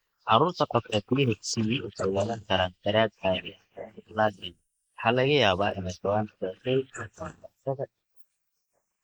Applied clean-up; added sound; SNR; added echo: neural mask model Resemble Enhance denoiser.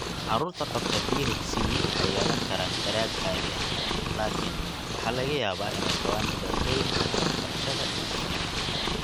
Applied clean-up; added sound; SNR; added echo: none; Purr; -4 dB; none.